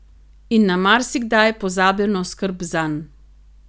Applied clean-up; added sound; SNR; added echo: none; none; none; none.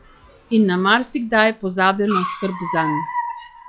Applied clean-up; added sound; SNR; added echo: classical method log-MMSE.